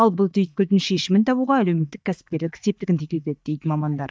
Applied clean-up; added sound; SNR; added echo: neural mask model DeepFilterNet 3.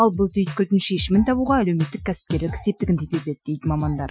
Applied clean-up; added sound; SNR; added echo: classical method Wiener filter.